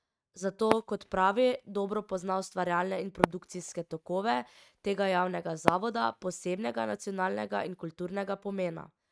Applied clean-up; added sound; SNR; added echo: neural mask model RNNoise.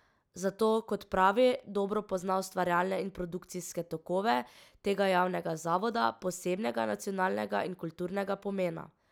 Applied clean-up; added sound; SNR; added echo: none; none; none; none.